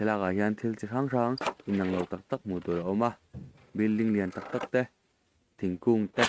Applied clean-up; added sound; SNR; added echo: neural mask model RNNoise.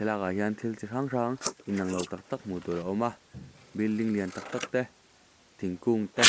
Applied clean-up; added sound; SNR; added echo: neural mask model Resemble Enhance denoiser.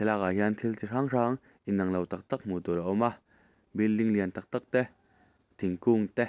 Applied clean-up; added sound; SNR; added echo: none; none; none; none.